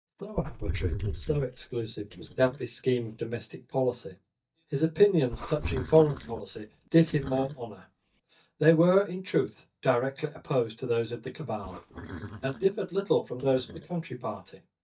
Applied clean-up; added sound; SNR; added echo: neural mask model DeepFilterNet 3.